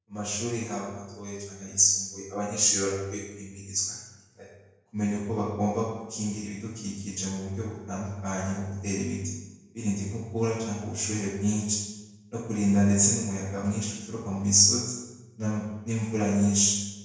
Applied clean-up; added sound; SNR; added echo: none; none; none; reverberation time 0.9 s.